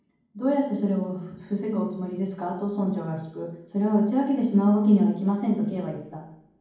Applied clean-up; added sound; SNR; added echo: none; none; none; reverberation time 1.2 s.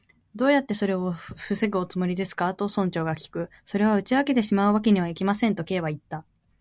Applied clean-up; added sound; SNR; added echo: none; none; none; none.